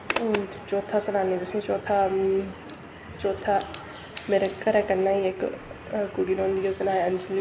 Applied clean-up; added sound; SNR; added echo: none; Zipper (clothing); 15 dB; none.